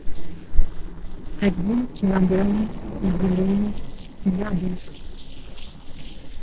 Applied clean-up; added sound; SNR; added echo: neural separator model SepFormer DNS4.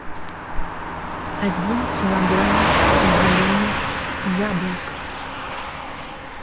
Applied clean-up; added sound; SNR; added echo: none; Car passing by / Truck; -3 dB; none.